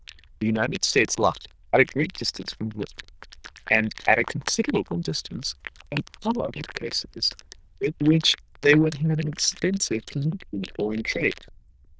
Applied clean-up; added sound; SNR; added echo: neural diffusion model UNIVERSE++.